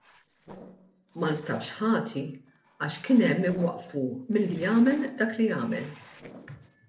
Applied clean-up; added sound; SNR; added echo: neural separator model SepFormer DNS4.